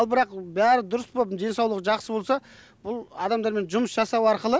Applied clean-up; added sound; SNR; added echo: none; none; none; none.